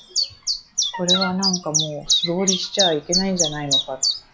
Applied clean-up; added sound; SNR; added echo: classical method log-MMSE.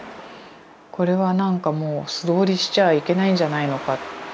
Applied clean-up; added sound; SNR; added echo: none; none; none; none.